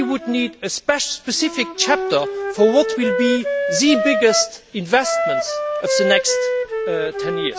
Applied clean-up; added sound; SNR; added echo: none; Wind instrument, woodwind instrument; 2 dB; none.